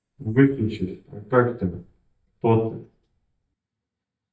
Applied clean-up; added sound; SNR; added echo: neural mask model DeepFilterNet 3.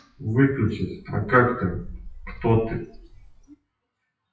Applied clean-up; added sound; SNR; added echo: classical method WPE with log-MMSE.